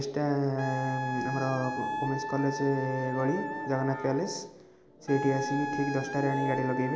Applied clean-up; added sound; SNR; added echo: none; Wind instrument, woodwind instrument; 6 dB; none.